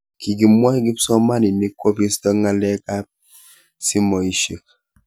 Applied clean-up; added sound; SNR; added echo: none; none; none; none.